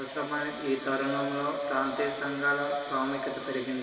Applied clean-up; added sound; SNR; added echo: none; none; none; reverberation time 2.7 s.